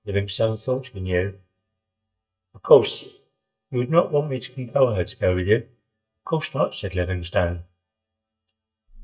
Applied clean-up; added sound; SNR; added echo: neural mask model DeepFilterNet 3.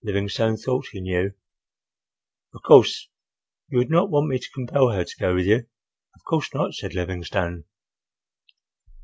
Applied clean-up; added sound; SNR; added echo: none; none; none; none.